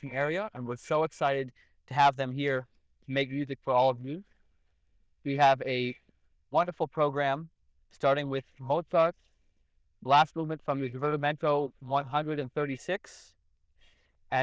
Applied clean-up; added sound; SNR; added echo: neural diffusion model UNIVERSE++.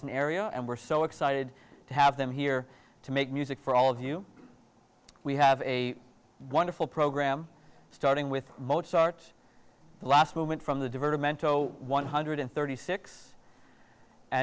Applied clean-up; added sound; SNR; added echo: none; none; none; none.